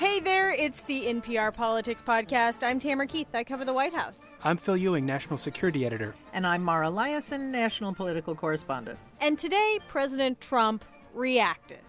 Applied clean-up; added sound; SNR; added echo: none; none; none; none.